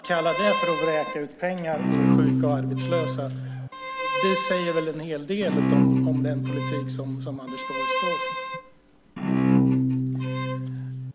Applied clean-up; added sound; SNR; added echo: none; Bowed string instrument; -5 dB; none.